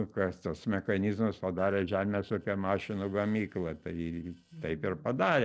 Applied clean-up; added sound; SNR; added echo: neural separator model SepFormer DNS4.